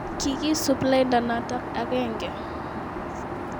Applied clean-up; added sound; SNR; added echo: none; Aircraft; 5 dB; none.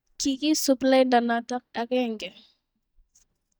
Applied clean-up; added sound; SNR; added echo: neural mask model DeepFilterNet 3.